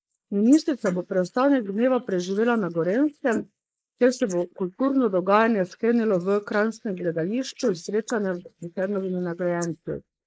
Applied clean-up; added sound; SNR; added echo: neural mask model Resemble Enhance denoiser.